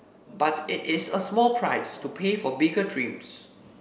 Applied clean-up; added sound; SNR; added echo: none; none; none; none.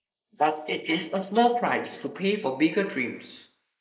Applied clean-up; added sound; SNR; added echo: neural mask model Resemble Enhance denoiser.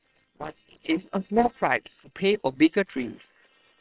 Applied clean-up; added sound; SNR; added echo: neural separator model SepFormer WHAM!.